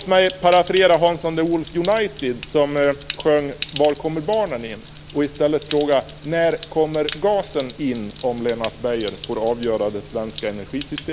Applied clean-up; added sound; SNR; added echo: none; Stream; 18 dB; none.